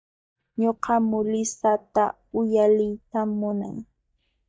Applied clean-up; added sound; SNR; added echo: neural mask model DeepFilterNet 3.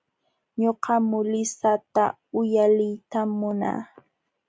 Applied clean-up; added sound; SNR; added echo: none; none; none; none.